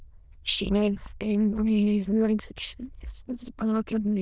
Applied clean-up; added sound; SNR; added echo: neural diffusion model UNIVERSE++.